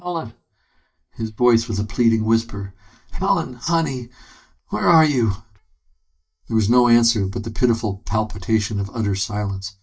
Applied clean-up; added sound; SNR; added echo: neural mask model DeepFilterNet 3.